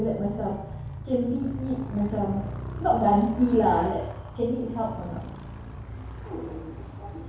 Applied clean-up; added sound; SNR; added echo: none; Motorcycle; 9 dB; reverberation time 2.1 s.